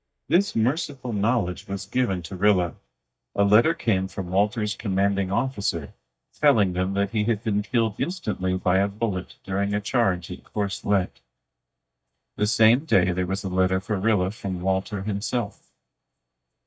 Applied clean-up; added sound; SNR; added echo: neural mask model DeepFilterNet 3.